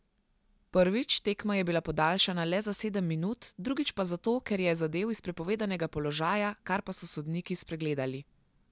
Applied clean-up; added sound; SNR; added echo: none; none; none; none.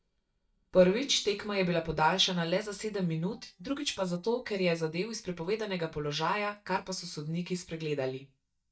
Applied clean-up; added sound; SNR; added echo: neural mask model DeepFilterNet 3.